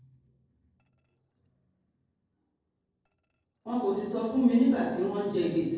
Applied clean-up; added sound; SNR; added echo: neural separator model SepFormer DNS4.